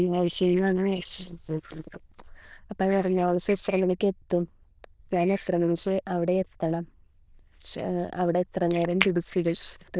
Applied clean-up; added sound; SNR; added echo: neural diffusion model UNIVERSE++.